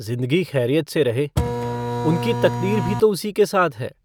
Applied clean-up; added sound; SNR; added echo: none; Printer; 2 dB; none.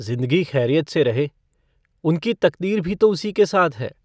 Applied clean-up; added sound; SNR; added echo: none; none; none; none.